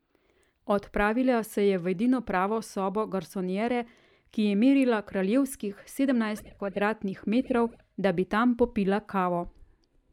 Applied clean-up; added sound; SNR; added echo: neural mask model DeepFilterNet 3.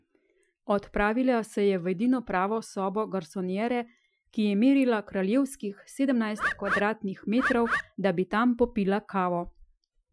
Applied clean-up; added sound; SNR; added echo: classical method Wiener filter.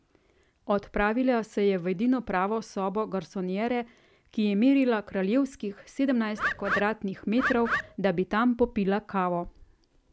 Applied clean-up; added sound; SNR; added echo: none; Bird; 3 dB; none.